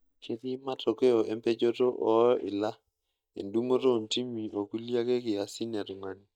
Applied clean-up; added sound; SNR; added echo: neural mask model DeepFilterNet 3.